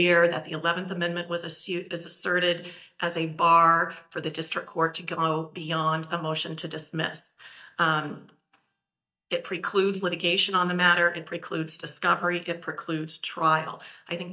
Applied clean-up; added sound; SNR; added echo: neural mask model DeepFilterNet 3.